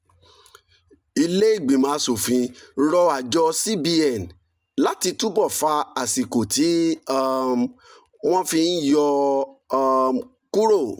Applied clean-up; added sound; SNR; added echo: none; none; none; none.